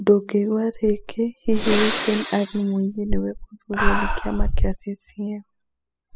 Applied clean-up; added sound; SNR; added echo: classical method spectral subtraction.